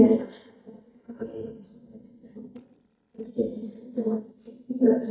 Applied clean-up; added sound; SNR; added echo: neural mask model DeepFilterNet 3.